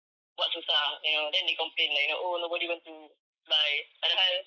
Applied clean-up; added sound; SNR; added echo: neural mask model Resemble Enhance denoiser.